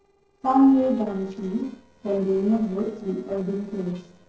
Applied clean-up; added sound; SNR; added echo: neural separator model SepFormer DNS4.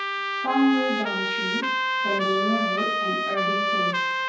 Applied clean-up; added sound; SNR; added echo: none; Trumpet; -2 dB; reverberation time 0.5 s.